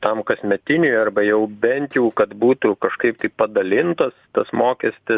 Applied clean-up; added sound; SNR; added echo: none; none; none; none.